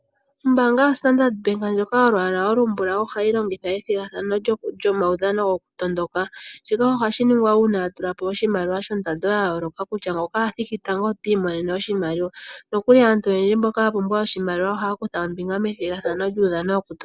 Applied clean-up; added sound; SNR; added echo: none; none; none; none.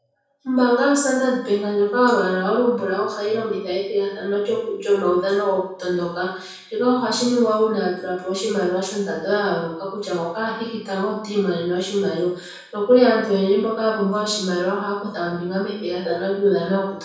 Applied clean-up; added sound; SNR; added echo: none; none; none; reverberation time 0.7 s.